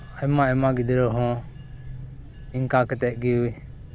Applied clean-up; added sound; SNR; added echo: none; Bell / Train; 16 dB; none.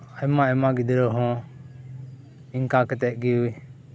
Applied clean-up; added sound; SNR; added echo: none; none; none; none.